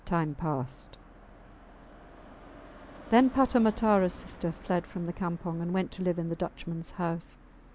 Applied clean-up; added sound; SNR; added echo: none; Car passing by; 20 dB; none.